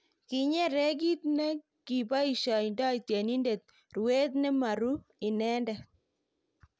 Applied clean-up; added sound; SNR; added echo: none; none; none; none.